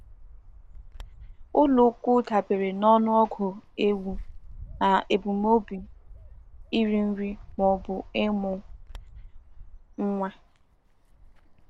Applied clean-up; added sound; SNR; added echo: none; Bird; 18 dB; none.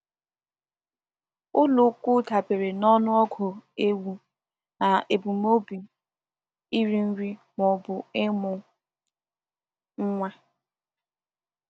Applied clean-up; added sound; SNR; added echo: none; none; none; none.